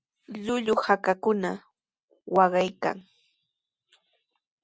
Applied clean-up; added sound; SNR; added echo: none; none; none; none.